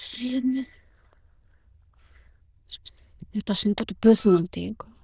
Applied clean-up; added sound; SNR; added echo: neural diffusion model UNIVERSE++.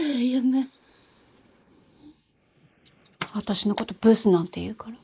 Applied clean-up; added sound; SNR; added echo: neural mask model Resemble Enhance denoiser.